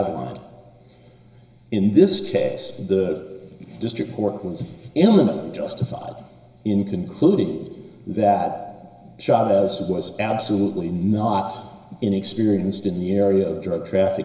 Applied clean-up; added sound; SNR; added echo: none; none; none; reverberation time 1.0 s.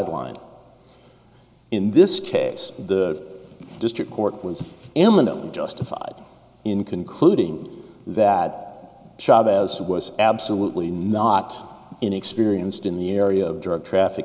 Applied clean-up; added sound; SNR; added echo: none; none; none; none.